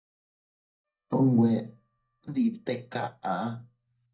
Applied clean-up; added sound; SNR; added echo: neural mask model DeepFilterNet 3.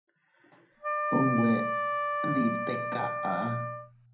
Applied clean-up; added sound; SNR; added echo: none; Wind instrument, woodwind instrument; 0 dB; reverberation time 0.6 s.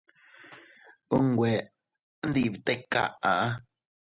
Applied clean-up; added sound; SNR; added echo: none; none; none; none.